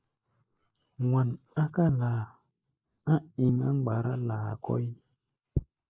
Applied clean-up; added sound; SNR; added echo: neural mask model Resemble Enhance denoiser.